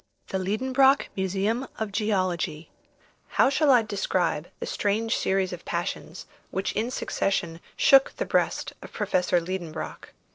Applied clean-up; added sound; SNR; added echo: neural separator model SepFormer DNS4.